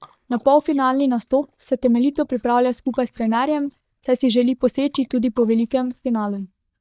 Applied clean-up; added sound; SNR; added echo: neural mask model DeepFilterNet 3.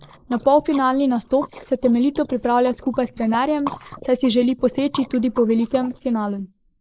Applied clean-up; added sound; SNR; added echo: neural mask model Resemble Enhance denoiser.